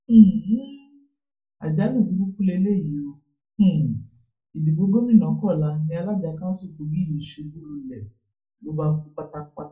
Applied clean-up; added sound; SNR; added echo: none; none; none; reverberation time 0.2 s.